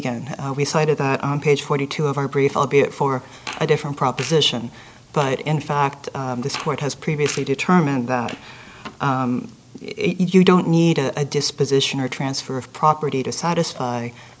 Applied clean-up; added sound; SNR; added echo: none; Fart; 18 dB; none.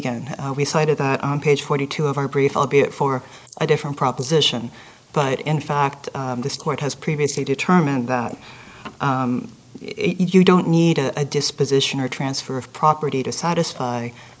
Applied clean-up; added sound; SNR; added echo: neural mask model Resemble Enhance denoiser.